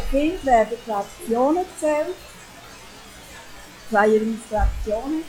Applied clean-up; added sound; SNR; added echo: classical method log-MMSE.